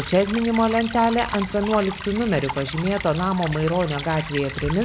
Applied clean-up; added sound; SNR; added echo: none; Stream / Trickle, dribble; 11 dB; none.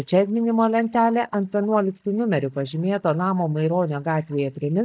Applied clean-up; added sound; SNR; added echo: neural mask model DeepFilterNet 3.